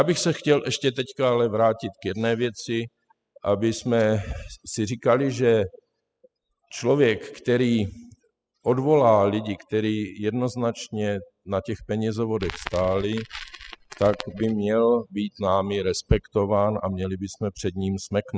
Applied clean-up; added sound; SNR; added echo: classical method spectral subtraction.